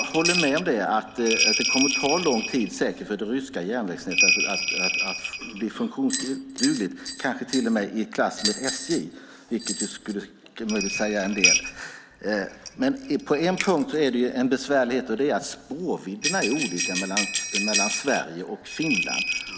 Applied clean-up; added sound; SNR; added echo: none; Bell; 2 dB; none.